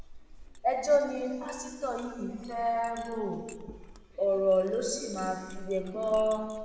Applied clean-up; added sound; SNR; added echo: none; Chink, clink; 17 dB; reverberation time 1.5 s.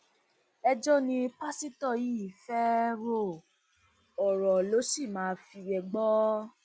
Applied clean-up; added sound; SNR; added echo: none; none; none; none.